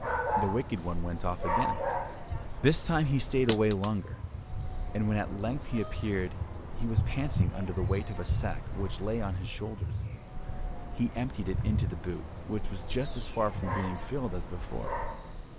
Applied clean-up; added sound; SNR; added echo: none; Dog + Bird; 0 dB; none.